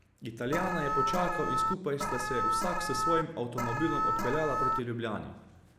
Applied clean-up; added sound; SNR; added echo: none; Alarm; -3 dB; none.